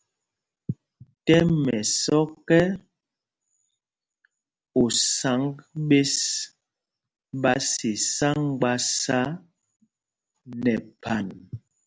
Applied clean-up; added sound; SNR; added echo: none; none; none; none.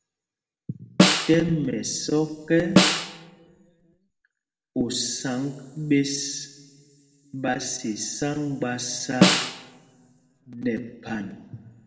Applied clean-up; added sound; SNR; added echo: none; Snare drum; -4 dB; reverberation time 1.3 s.